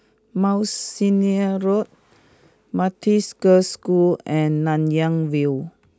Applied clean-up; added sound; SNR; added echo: none; none; none; none.